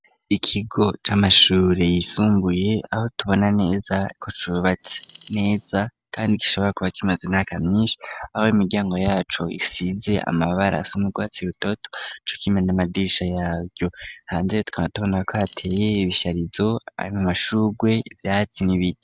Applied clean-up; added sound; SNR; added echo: none; Alarm; 17 dB; none.